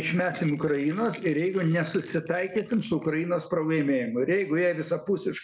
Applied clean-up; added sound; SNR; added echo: neural mask model Resemble Enhance denoiser.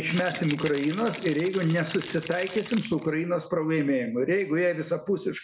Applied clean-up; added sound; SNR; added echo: none; Rattle (instrument); 16 dB; none.